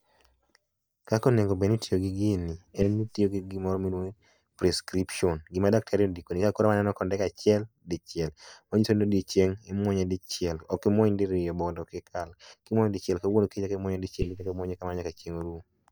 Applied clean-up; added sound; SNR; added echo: neural mask model DeepFilterNet 3.